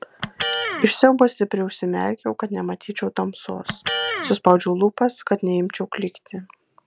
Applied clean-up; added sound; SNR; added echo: none; Electric guitar; 9 dB; none.